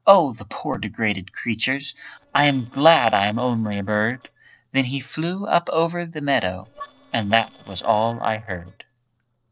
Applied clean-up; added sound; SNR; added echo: neural separator model SepFormer DNS4.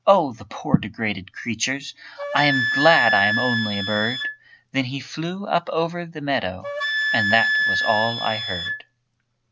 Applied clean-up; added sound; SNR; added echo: none; Wind instrument, woodwind instrument; 2 dB; none.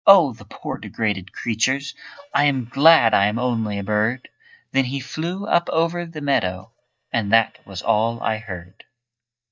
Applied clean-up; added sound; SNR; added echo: neural mask model DeepFilterNet 3.